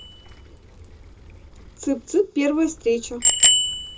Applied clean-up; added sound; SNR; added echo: none; Bicycle bell; -2 dB; reverberation time 0.2 s.